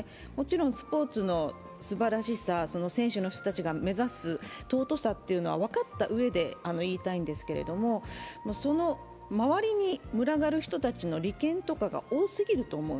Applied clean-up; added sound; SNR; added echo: none; none; none; none.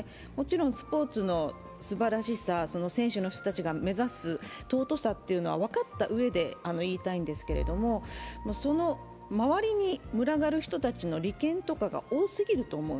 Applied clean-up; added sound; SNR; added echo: none; Bowed string instrument; 17 dB; none.